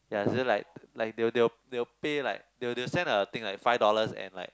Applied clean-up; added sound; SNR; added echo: none; none; none; none.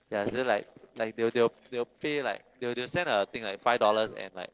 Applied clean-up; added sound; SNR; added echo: neural separator model SepFormer DNS4.